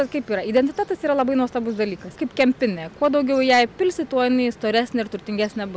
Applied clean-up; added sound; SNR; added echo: none; none; none; none.